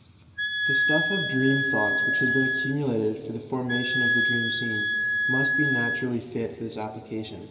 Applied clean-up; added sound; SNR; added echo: none; Wind instrument, woodwind instrument; -3 dB; reverberation time 2.0 s.